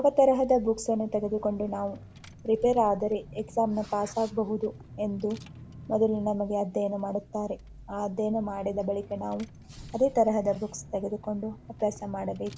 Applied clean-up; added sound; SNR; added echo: none; Engine / Car; 18 dB; none.